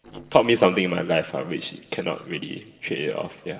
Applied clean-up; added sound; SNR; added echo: neural separator model SepFormer DNS4.